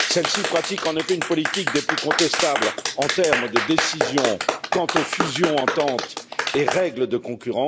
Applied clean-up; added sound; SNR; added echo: none; Clapping; 2 dB; none.